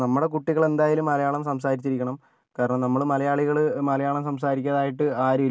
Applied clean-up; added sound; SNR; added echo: none; none; none; none.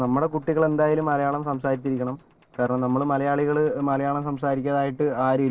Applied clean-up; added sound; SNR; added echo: neural separator model SepFormer DNS4.